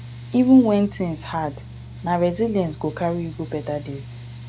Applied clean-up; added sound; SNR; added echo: none; Mechanical fan; 15 dB; none.